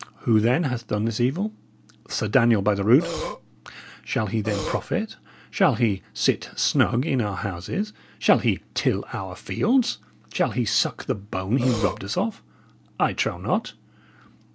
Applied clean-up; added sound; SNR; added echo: none; Burping, eructation; 6 dB; none.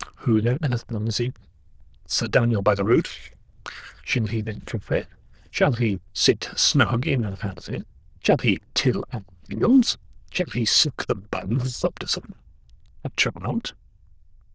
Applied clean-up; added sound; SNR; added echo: neural diffusion model UNIVERSE++.